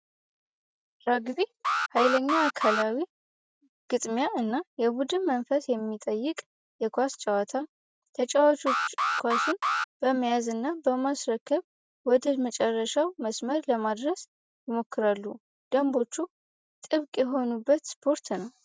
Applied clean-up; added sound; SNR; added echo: none; Alarm; 1 dB; none.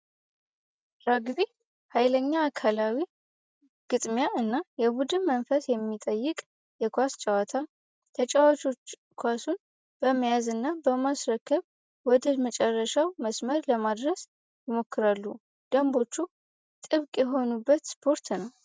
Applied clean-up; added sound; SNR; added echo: none; none; none; none.